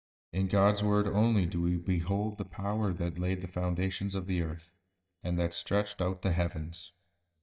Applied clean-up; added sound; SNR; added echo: neural mask model DeepFilterNet 3.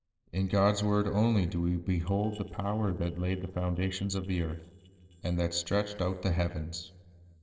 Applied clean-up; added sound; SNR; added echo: neural separator model SepFormer DNS4.